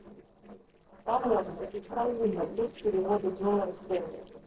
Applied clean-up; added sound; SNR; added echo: neural separator model SepFormer DNS4.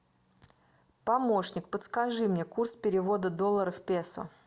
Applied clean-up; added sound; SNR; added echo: none; none; none; none.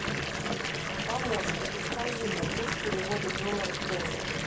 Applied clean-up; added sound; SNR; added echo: none; Fill (with liquid) / Bathtub (filling or washing) / Water tap, faucet; -5 dB; reverberation time 0.3 s.